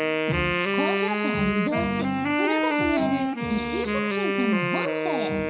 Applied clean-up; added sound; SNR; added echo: none; Wind instrument, woodwind instrument; -3 dB; reverberation time 0.5 s.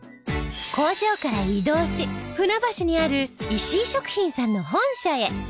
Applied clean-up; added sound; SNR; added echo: none; none; none; none.